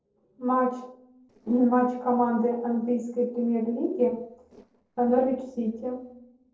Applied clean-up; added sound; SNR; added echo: neural separator model SepFormer DNS4.